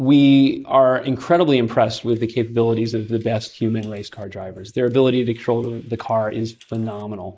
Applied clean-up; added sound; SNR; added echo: neural mask model Resemble Enhance denoiser.